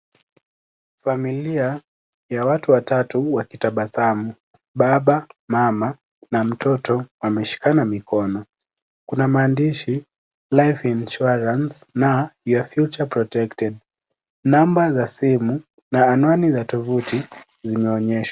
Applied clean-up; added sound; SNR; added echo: none; none; none; none.